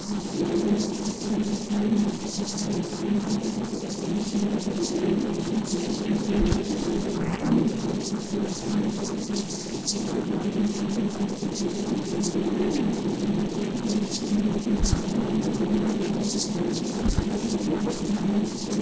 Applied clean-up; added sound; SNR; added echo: neural separator model SepFormer DNS4.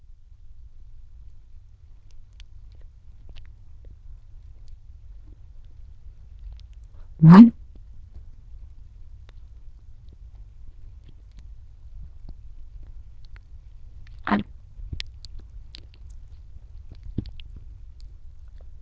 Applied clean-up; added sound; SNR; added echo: neural diffusion model UNIVERSE++.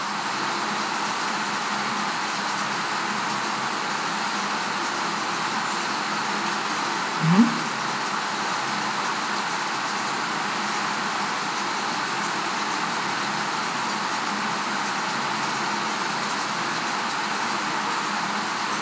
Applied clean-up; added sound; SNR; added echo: none; none; none; none.